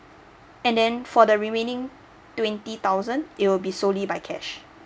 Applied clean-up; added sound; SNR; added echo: none; none; none; none.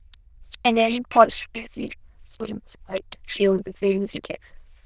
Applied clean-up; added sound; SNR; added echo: neural diffusion model UNIVERSE++.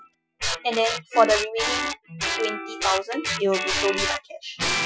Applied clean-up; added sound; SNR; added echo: classical method Wiener filter.